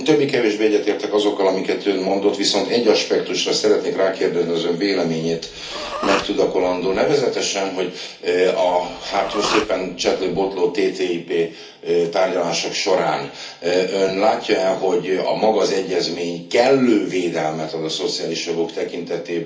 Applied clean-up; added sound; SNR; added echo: none; Respiratory sounds; 10 dB; reverberation time 0.4 s.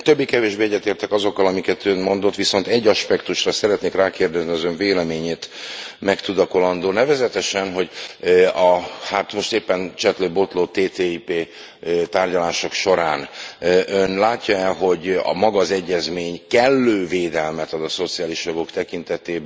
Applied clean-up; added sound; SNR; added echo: none; none; none; none.